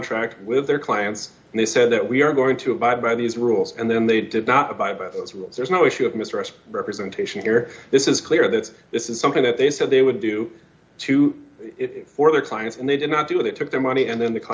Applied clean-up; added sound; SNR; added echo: none; none; none; none.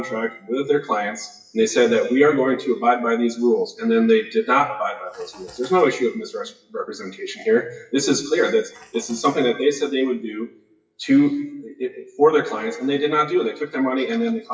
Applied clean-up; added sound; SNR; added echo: classical method WPE with log-MMSE.